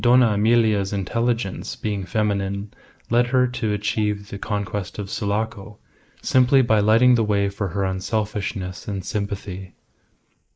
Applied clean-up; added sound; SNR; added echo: neural mask model Resemble Enhance denoiser.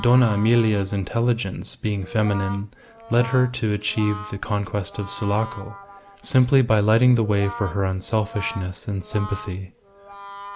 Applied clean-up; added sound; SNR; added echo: none; Brass instrument; 17 dB; none.